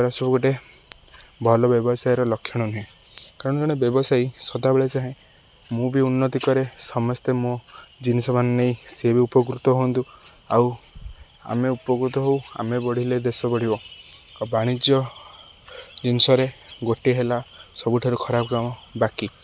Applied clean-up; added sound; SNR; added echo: none; none; none; none.